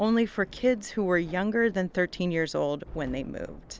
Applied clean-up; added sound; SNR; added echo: none; Thunder / Rain; 20 dB; none.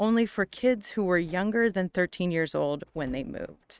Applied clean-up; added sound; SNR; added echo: neural mask model RNNoise.